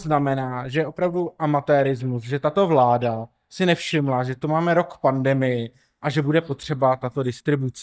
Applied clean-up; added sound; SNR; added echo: neural mask model DeepFilterNet 3.